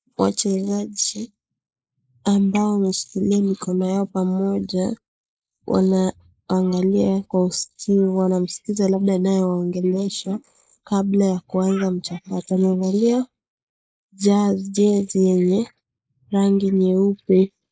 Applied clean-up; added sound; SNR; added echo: neural mask model Resemble Enhance denoiser.